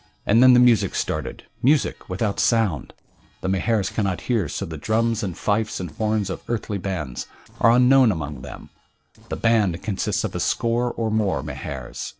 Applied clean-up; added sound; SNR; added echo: neural separator model SepFormer DNS4.